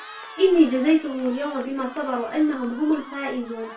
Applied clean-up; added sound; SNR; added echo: none; Cheering; 19 dB; reverberation time 0.3 s.